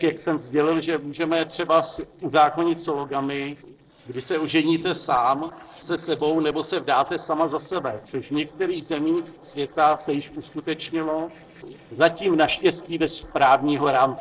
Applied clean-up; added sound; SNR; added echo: neural separator model SepFormer DNS4.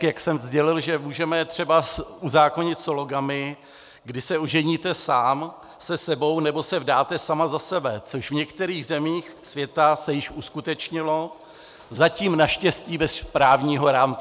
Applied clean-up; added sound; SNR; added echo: none; none; none; none.